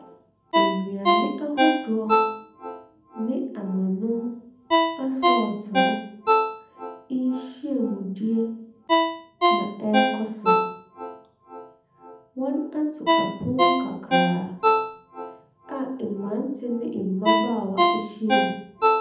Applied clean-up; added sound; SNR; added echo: none; Ringtone; -4 dB; reverberation time 0.8 s.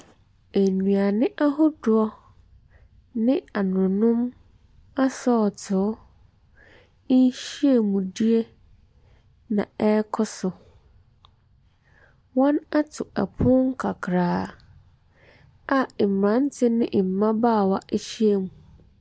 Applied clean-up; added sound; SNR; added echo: none; none; none; none.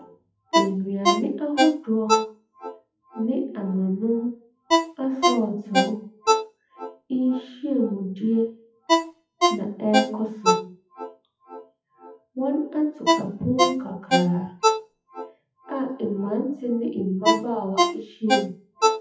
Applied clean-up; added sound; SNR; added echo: classical method WPE with log-MMSE.